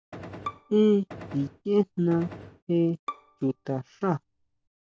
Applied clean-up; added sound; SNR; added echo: none; Gunshot, gunfire + Bowed string instrument; 15 dB; none.